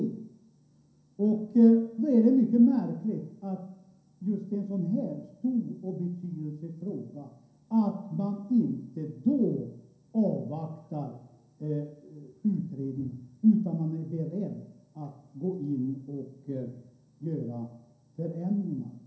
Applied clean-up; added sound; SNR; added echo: none; none; none; reverberation time 0.6 s.